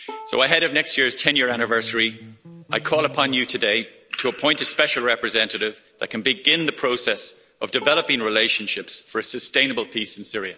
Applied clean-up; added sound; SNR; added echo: none; Bass guitar + Bowed string instrument; 19 dB; none.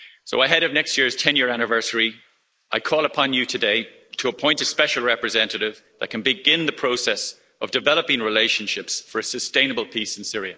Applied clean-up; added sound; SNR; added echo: neural mask model Resemble Enhance denoiser.